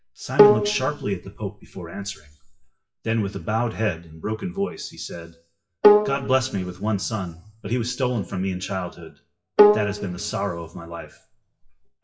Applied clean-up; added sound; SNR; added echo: classical method WPE with log-MMSE.